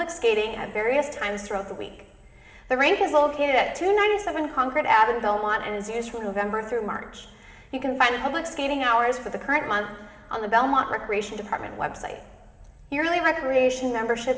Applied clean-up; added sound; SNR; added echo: none; none; none; reverberation time 2.5 s.